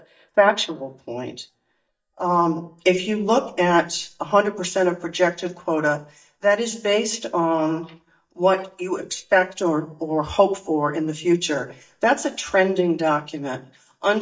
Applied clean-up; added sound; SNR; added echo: neural mask model DeepFilterNet 3.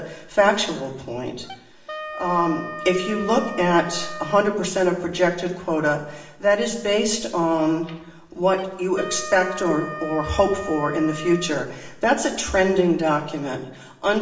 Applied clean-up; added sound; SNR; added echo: none; Wind instrument, woodwind instrument; 15 dB; reverberation time 0.9 s.